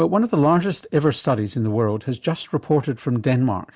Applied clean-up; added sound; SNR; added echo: none; none; none; none.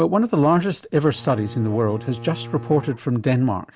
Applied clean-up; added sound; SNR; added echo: none; Bowed string instrument; 16 dB; none.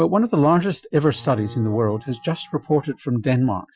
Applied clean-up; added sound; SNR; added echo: classical method Wiener filter.